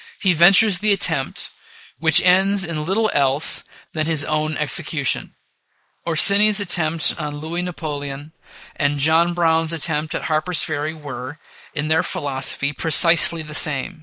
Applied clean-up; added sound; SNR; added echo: neural mask model Resemble Enhance denoiser.